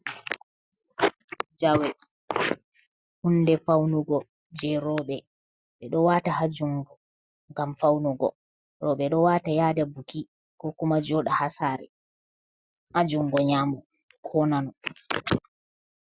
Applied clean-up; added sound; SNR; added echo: none; none; none; none.